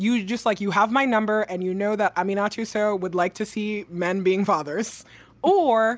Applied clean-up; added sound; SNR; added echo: none; none; none; none.